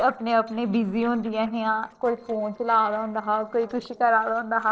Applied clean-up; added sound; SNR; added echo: neural separator model SepFormer DNS4.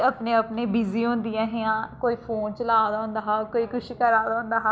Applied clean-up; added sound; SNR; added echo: none; none; none; none.